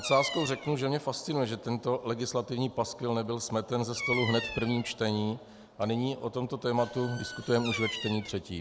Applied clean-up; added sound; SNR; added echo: none; Bird vocalization, bird call, bird song; 11 dB; none.